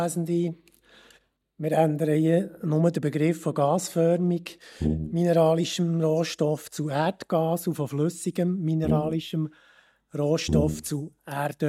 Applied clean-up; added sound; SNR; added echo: neural mask model DeepFilterNet 3.